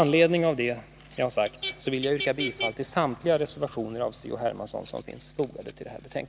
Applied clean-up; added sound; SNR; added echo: none; Motor vehicle (road); 11 dB; none.